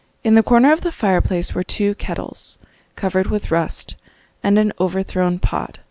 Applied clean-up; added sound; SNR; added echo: none; none; none; none.